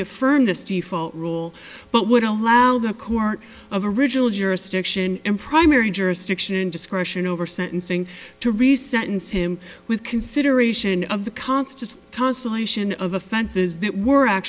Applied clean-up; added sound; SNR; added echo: none; none; none; none.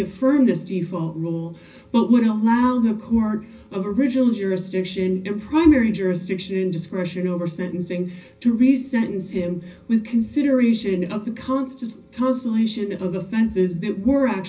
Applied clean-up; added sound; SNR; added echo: none; none; none; reverberation time 0.4 s.